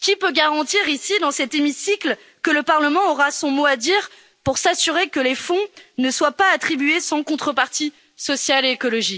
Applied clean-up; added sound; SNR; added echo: none; none; none; none.